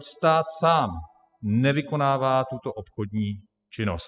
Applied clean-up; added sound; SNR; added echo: classical method spectral subtraction.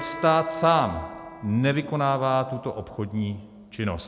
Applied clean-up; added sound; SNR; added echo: none; Electric guitar; 17 dB; none.